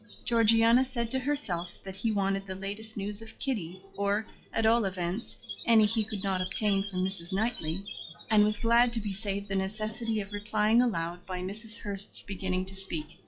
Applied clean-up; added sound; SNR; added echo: classical method log-MMSE.